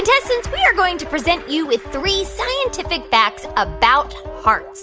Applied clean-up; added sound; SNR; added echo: none; Wind instrument, woodwind instrument; 19 dB; none.